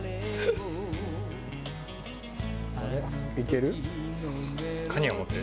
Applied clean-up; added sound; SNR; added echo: none; none; none; none.